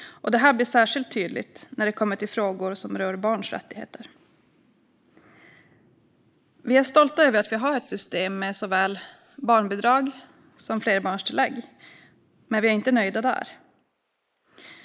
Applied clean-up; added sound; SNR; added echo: neural mask model Resemble Enhance denoiser.